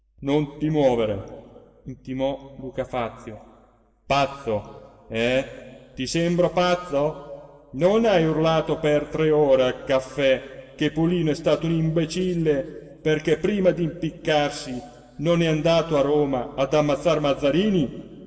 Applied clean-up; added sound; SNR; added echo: none; none; none; reverberation time 1.6 s.